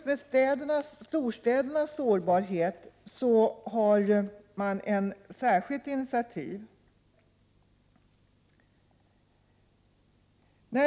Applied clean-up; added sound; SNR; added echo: none; none; none; none.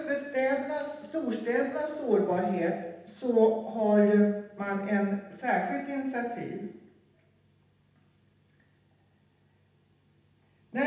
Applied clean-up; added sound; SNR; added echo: none; none; none; reverberation time 0.9 s.